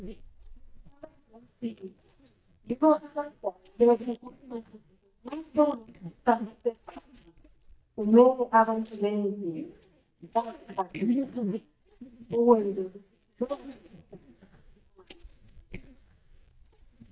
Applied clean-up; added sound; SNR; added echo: neural mask model DeepFilterNet 3.